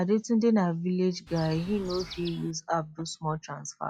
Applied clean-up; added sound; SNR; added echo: classical method log-MMSE.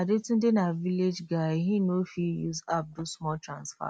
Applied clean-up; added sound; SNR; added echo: none; none; none; none.